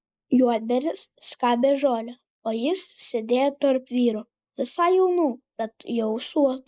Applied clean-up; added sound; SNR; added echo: neural mask model Resemble Enhance denoiser.